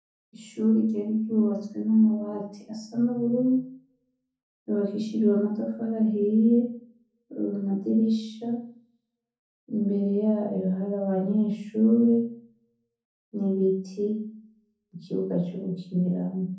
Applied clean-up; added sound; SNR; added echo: none; none; none; reverberation time 0.5 s.